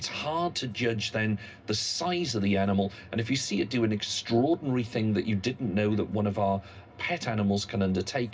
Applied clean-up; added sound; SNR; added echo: none; none; none; reverberation time 0.4 s.